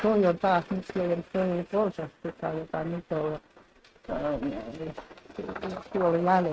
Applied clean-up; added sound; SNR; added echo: neural mask model RNNoise.